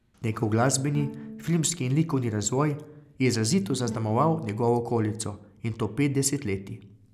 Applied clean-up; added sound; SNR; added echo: none; Bowed string instrument; 18 dB; none.